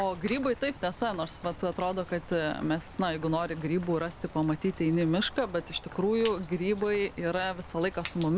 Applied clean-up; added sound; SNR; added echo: none; Rain; 15 dB; none.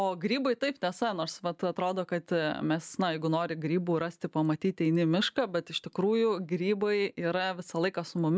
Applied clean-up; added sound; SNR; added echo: none; none; none; none.